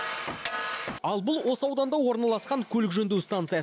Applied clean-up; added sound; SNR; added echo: none; none; none; none.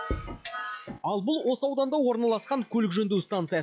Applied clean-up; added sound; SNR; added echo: classical method log-MMSE.